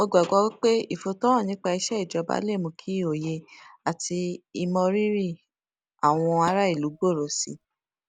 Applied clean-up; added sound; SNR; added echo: none; Dishes, pots, and pans; 18 dB; none.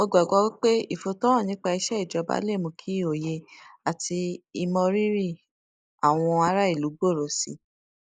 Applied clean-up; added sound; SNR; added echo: neural mask model Resemble Enhance denoiser.